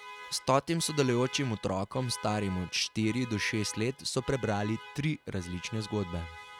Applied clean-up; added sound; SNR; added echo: none; Alarm; 16 dB; none.